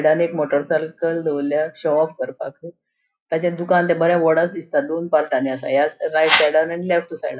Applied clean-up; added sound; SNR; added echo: classical method log-MMSE.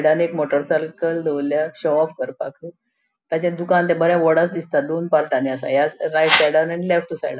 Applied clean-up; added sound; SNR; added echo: none; Whoosh, swoosh, swish; 1 dB; none.